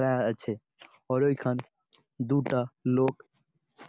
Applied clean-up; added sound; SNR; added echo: none; none; none; none.